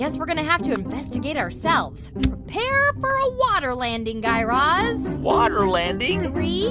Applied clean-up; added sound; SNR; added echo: none; Fire; 14 dB; none.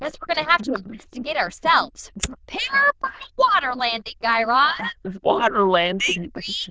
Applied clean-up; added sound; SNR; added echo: neural diffusion model UNIVERSE++.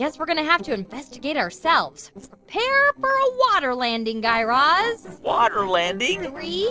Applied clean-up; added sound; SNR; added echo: neural separator model SepFormer DNS4.